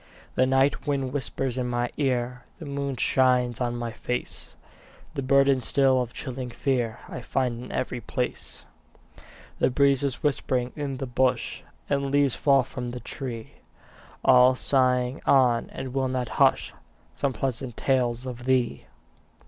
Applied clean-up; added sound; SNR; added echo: none; none; none; none.